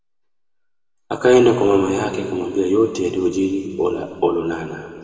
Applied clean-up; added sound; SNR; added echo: none; none; none; reverberation time 2.5 s.